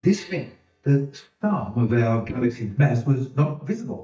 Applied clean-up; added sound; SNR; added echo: neural mask model DeepFilterNet 3.